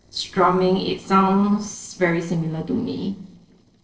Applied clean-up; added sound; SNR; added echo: neural separator model SepFormer DNS4.